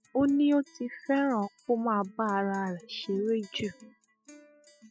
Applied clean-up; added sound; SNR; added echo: classical method spectral subtraction.